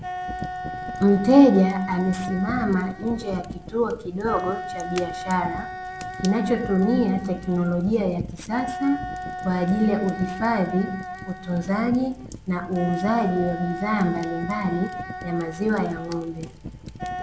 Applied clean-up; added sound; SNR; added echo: none; Wind instrument, woodwind instrument + Fire; 10 dB; none.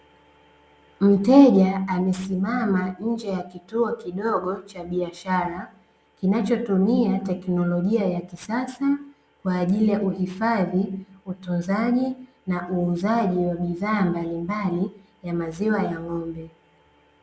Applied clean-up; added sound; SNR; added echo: none; none; none; none.